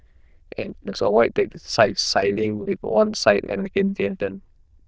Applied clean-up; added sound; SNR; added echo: neural diffusion model UNIVERSE++.